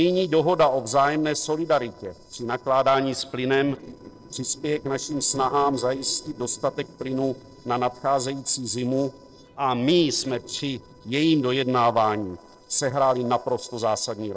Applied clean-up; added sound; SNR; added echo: neural separator model SepFormer DNS4.